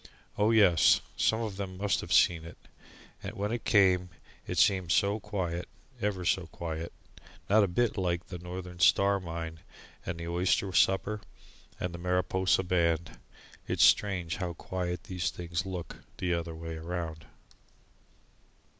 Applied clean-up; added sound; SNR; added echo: none; none; none; none.